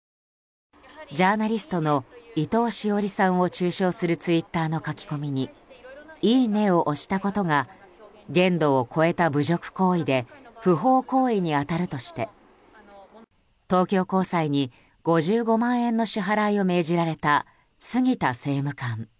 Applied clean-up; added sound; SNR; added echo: none; none; none; none.